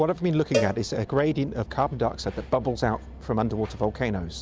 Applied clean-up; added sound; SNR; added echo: none; Cowbell; 8 dB; none.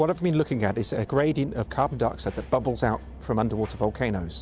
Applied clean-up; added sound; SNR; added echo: none; none; none; none.